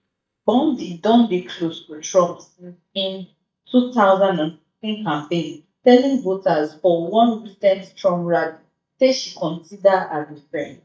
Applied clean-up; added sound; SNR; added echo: neural mask model DeepFilterNet 3.